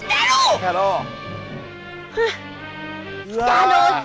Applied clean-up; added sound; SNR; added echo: none; none; none; none.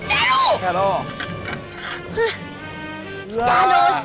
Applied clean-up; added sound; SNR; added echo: none; Sawing + Glass; 15 dB; none.